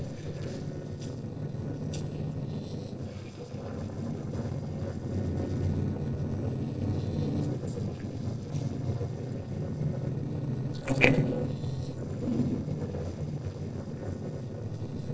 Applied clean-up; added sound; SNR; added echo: neural separator model SepFormer DNS4.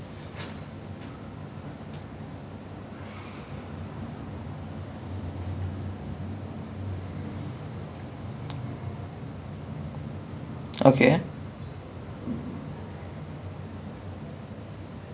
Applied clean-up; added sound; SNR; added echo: none; none; none; none.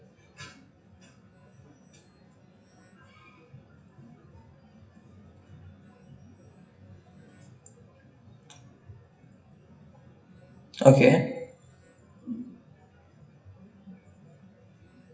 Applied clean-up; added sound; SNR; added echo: classical method WPE with log-MMSE.